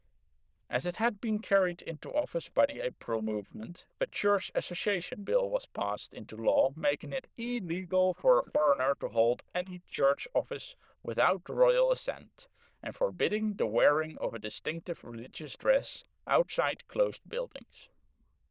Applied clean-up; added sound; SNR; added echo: neural diffusion model UNIVERSE++.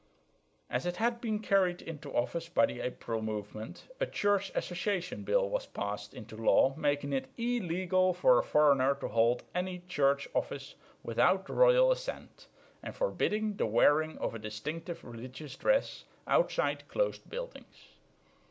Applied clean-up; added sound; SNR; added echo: none; none; none; none.